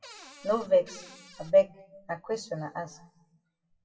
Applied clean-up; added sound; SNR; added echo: classical method WPE with log-MMSE.